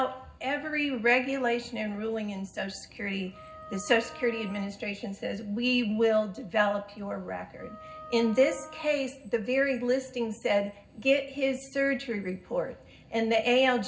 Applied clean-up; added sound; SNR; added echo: none; Wind instrument, woodwind instrument; 17 dB; reverberation time 0.4 s.